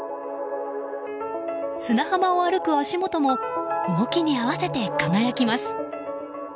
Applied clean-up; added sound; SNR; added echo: none; Brass instrument; 10 dB; none.